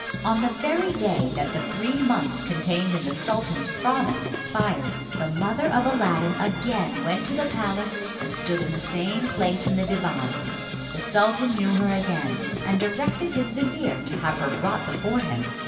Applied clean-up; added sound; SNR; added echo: none; Brass instrument / Percussion; 6 dB; reverberation time 2.4 s.